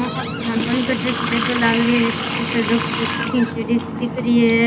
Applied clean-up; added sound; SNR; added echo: none; Water tap, faucet; 4 dB; none.